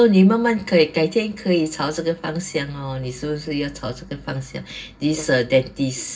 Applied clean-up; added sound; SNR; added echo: none; none; none; reverberation time 0.4 s.